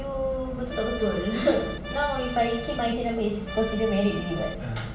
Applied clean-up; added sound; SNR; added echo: none; Accordion; 9 dB; reverberation time 1.6 s.